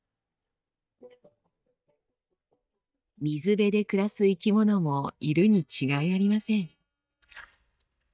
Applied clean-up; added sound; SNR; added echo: neural mask model DeepFilterNet 3.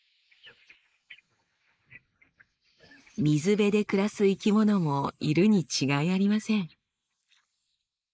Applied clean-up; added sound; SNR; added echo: neural mask model Resemble Enhance denoiser.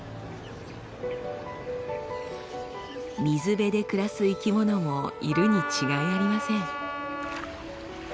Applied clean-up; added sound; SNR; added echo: none; Wind instrument, woodwind instrument; 5 dB; none.